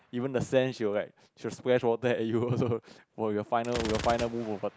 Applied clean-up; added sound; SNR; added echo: none; Gunshot, gunfire; 14 dB; none.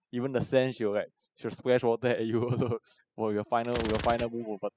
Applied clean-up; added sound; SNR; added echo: classical method spectral subtraction.